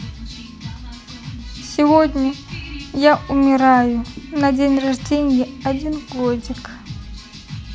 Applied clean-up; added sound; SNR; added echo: none; none; none; none.